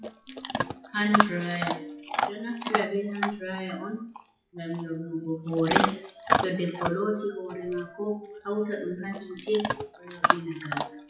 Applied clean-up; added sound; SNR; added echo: classical method WPE with log-MMSE.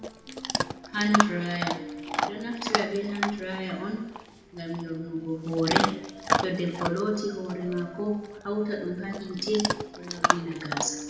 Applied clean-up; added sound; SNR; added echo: none; Chewing, mastication / Dog; 1 dB; reverberation time 1.0 s.